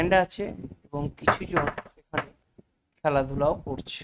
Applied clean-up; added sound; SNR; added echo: neural mask model RNNoise.